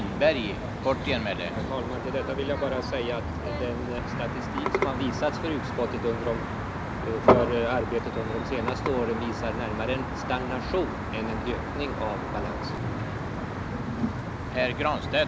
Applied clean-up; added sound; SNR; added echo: none; Traffic noise, roadway noise; 3 dB; none.